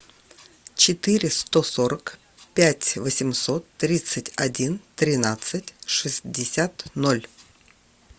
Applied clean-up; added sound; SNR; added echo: none; none; none; none.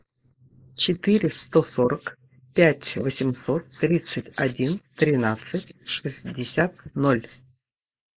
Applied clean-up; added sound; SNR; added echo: neural mask model Resemble Enhance denoiser.